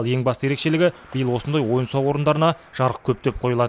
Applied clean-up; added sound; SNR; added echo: none; none; none; none.